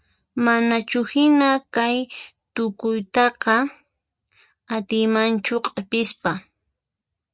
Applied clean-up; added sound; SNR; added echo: none; none; none; none.